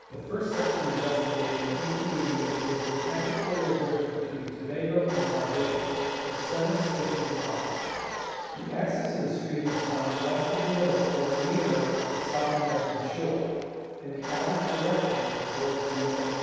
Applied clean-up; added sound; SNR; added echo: none; Domestic sounds, home sounds; 5 dB; reverberation time 2.2 s.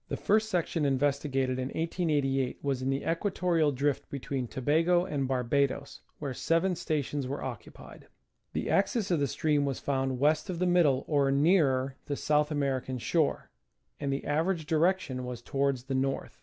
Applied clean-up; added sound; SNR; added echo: none; none; none; none.